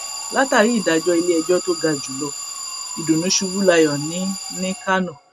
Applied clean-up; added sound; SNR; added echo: none; Alarm; 10 dB; none.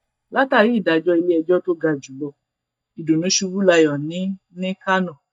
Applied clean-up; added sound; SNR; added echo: neural mask model DeepFilterNet 3.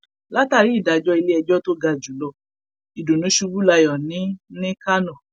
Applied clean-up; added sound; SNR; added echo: none; none; none; none.